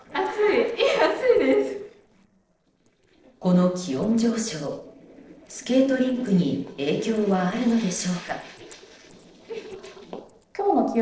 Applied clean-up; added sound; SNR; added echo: neural separator model SepFormer DNS4.